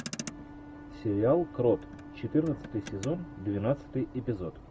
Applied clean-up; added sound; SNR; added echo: none; Motor vehicle (road) + Wind instrument, woodwind instrument; 14 dB; none.